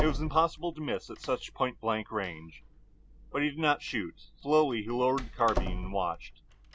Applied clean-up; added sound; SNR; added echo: none; Door; 7 dB; none.